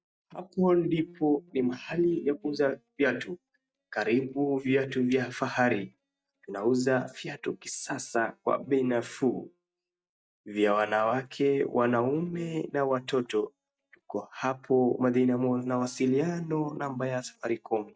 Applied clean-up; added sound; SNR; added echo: neural mask model DeepFilterNet 3.